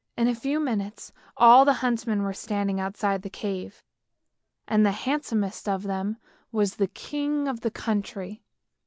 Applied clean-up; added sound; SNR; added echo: none; none; none; none.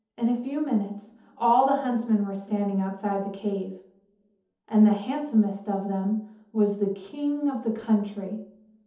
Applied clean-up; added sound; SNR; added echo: none; none; none; reverberation time 0.6 s.